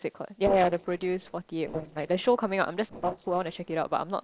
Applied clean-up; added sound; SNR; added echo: neural separator model SepFormer DNS4.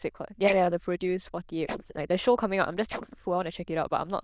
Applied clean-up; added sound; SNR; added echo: neural diffusion model UNIVERSE++.